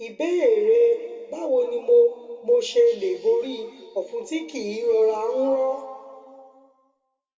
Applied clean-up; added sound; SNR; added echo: none; none; none; reverberation time 2.5 s.